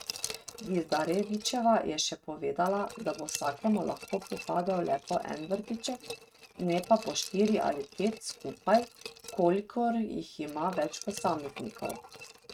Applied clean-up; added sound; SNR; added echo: neural mask model RNNoise.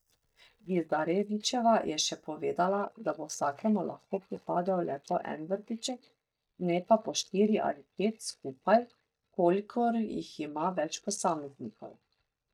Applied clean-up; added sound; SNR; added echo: neural mask model DeepFilterNet 3.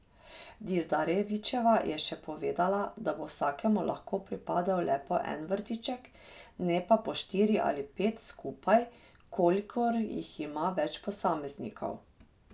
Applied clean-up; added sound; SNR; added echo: none; none; none; none.